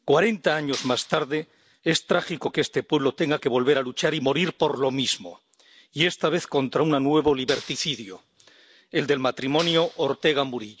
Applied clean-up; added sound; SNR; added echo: none; Clapping; 16 dB; none.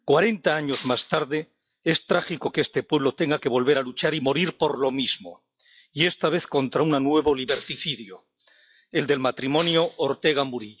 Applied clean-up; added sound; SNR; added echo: classical method log-MMSE.